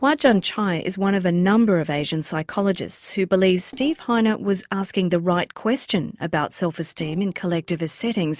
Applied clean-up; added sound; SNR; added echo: neural separator model SepFormer DNS4.